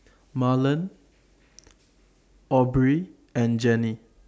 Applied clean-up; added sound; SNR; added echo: none; none; none; none.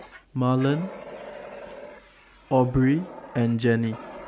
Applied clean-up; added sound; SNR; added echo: none; Fire; 16 dB; none.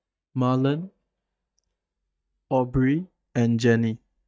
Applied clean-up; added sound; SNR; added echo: neural mask model DeepFilterNet 3.